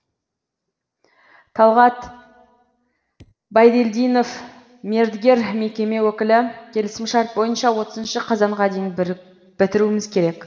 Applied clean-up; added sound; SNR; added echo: neural separator model SepFormer DNS4.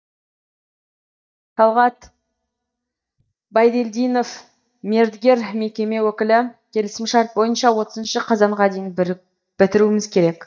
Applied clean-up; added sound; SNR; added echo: neural mask model DeepFilterNet 3.